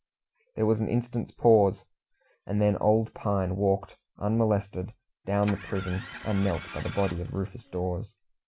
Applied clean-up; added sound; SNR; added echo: none; Engine starting; 15 dB; none.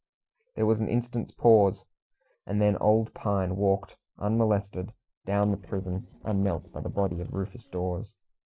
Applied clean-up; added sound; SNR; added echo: neural separator model SepFormer DNS4.